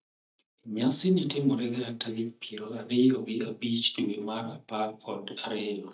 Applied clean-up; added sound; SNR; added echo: neural mask model DeepFilterNet 3.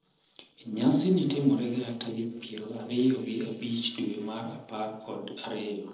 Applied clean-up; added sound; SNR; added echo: neural separator model SepFormer DNS4.